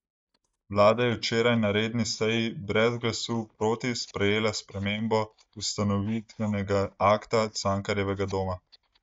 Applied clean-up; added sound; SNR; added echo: neural mask model DeepFilterNet 3.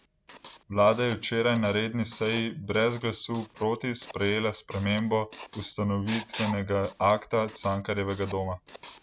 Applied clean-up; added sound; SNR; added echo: none; Writing; 5 dB; none.